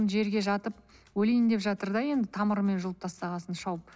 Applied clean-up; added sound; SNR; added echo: none; none; none; none.